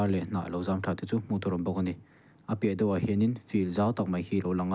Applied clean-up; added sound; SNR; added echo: none; none; none; none.